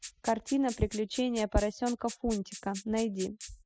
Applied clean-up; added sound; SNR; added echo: classical method spectral subtraction.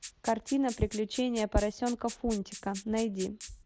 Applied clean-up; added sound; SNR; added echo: none; Rattle (instrument); 15 dB; none.